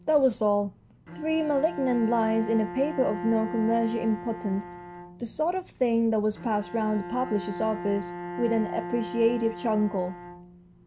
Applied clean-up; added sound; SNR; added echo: none; Bowed string instrument; 11 dB; none.